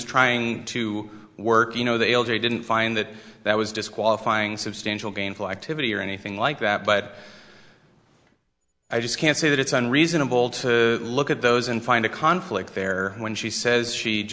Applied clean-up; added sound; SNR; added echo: none; none; none; none.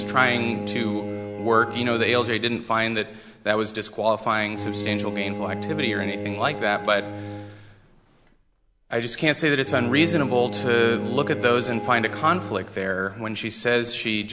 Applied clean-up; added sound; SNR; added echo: none; Bowed string instrument; 9 dB; none.